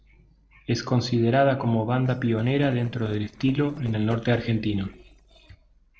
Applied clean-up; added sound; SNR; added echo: neural separator model SepFormer DNS4.